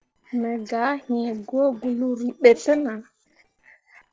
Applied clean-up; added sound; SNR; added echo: neural separator model SepFormer DNS4.